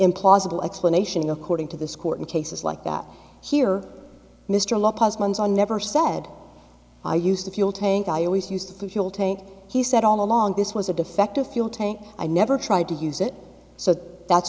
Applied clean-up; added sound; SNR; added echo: none; none; none; none.